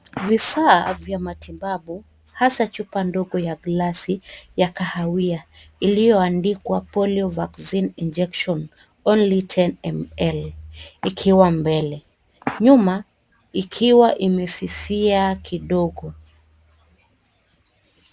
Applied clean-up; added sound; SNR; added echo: none; none; none; none.